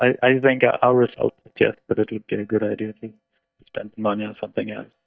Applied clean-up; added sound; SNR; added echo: neural mask model DeepFilterNet 3.